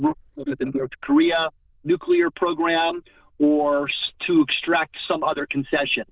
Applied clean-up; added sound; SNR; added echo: neural diffusion model UNIVERSE++.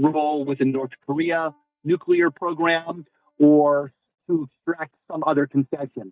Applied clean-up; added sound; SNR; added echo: neural mask model DeepFilterNet 3.